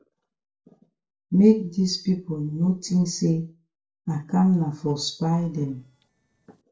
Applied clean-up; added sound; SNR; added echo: neural separator model SepFormer DNS4.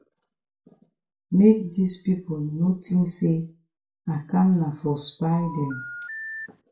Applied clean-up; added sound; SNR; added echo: none; Telephone; 12 dB; reverberation time 0.3 s.